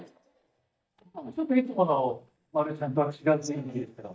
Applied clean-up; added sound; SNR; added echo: neural mask model DeepFilterNet 3.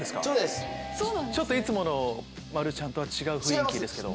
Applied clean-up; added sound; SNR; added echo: none; none; none; none.